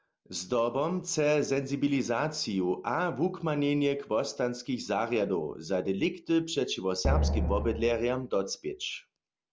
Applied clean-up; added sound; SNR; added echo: none; Drum; 1 dB; none.